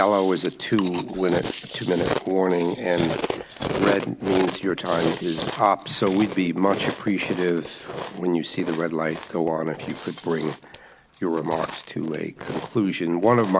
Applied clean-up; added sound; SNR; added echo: none; Chewing, mastication; 7 dB; none.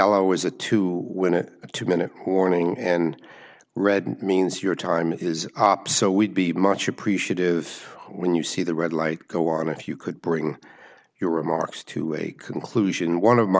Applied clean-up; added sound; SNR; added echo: none; none; none; none.